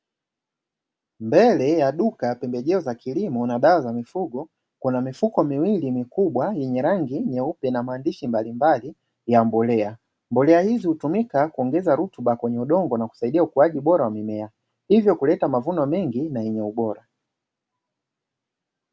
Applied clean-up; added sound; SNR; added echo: none; none; none; none.